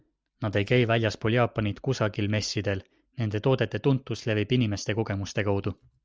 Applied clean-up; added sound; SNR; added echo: none; none; none; none.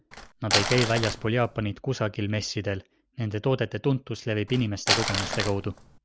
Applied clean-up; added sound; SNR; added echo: none; Crumpling, crinkling; 2 dB; none.